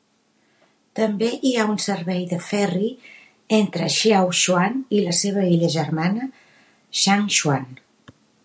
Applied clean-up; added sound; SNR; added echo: none; none; none; none.